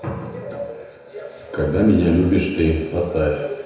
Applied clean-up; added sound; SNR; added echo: none; none; none; reverberation time 1.0 s.